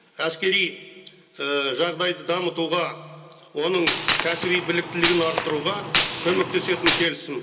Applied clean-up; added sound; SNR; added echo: none; Gunshot, gunfire; 1 dB; reverberation time 0.2 s.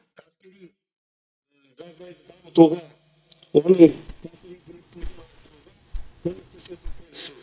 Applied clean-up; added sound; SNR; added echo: neural mask model DeepFilterNet 3.